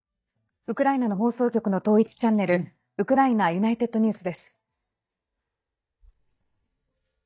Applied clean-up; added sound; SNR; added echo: neural mask model DeepFilterNet 3.